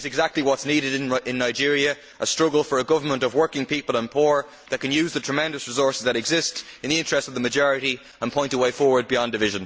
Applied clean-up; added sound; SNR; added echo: none; none; none; none.